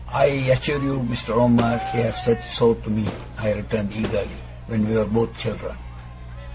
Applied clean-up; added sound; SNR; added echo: none; Crowd / Fireworks; 14 dB; none.